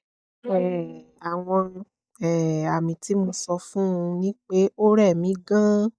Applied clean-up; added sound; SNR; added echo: neural mask model DeepFilterNet 3.